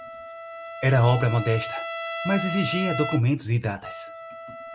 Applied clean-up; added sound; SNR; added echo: none; Trumpet; 9 dB; none.